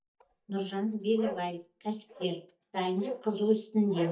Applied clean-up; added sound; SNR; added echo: neural mask model DeepFilterNet 3.